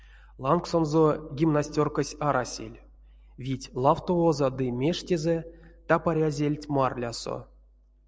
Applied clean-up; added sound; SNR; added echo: none; none; none; none.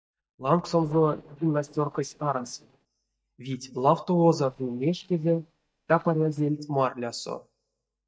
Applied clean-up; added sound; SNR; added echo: neural mask model DeepFilterNet 3.